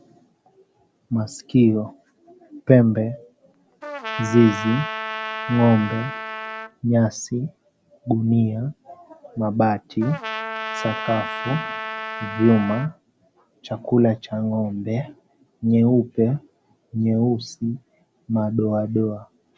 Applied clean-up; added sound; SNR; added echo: none; Trumpet; 8 dB; none.